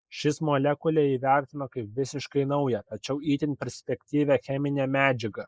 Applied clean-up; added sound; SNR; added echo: neural mask model Resemble Enhance denoiser.